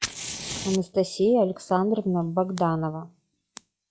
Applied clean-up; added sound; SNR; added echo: classical method log-MMSE.